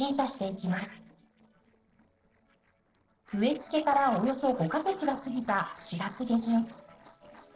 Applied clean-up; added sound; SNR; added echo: neural separator model SepFormer DNS4.